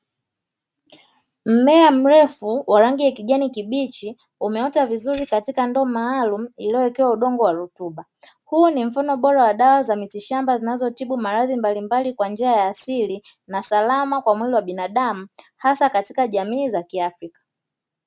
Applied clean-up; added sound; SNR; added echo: neural mask model RNNoise.